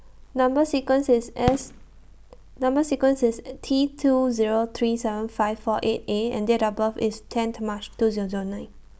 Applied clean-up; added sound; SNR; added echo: none; Fireworks; 10 dB; none.